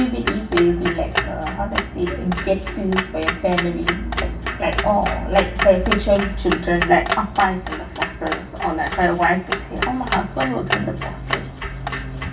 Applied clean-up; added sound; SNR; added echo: none; Clock; 6 dB; reverberation time 0.2 s.